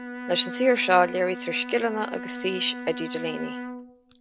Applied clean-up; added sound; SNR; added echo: none; Bowed string instrument; 10 dB; none.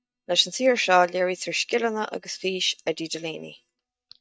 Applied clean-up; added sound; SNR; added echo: neural mask model DeepFilterNet 3.